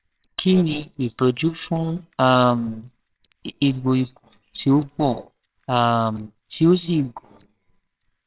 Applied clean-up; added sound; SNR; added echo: neural separator model SepFormer WHAMR!.